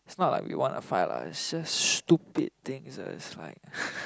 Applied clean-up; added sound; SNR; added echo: none; none; none; none.